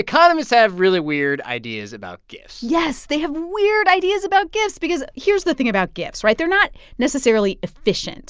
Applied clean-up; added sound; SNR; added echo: none; none; none; none.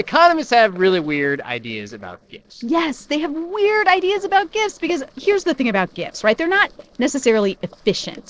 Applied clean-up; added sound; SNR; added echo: neural separator model SepFormer DNS4.